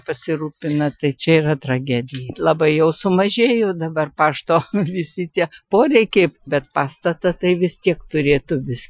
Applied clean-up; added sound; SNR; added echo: classical method Wiener filter.